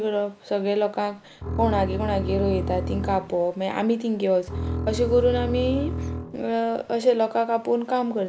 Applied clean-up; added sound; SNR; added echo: none; Bowed string instrument; 5 dB; none.